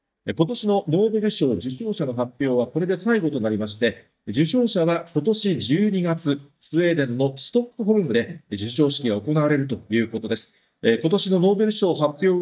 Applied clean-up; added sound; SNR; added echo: neural mask model DeepFilterNet 3.